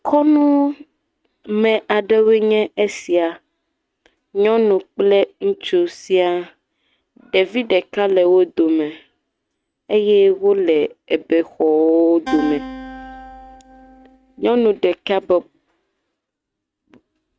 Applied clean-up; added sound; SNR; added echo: neural mask model RNNoise.